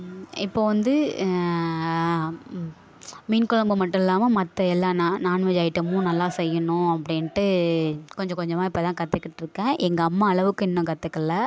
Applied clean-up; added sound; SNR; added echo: none; none; none; none.